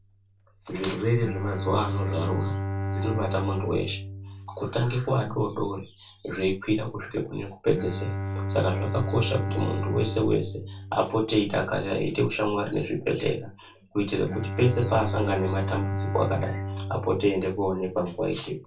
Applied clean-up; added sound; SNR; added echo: none; Bowed string instrument; 5 dB; reverberation time 0.2 s.